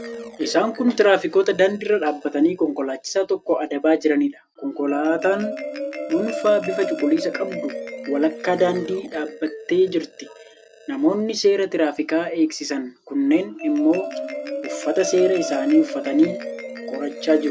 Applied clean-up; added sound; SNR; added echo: none; Marimba, xylophone; 11 dB; none.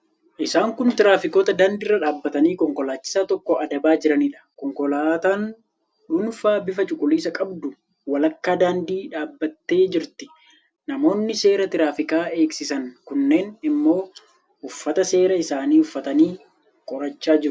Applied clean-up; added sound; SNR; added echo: none; none; none; none.